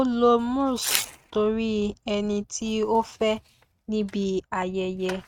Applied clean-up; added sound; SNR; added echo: neural mask model RNNoise.